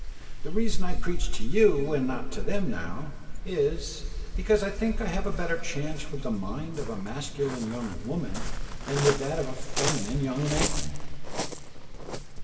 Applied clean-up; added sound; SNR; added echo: none; Waves, surf; 8 dB; reverberation time 2.5 s.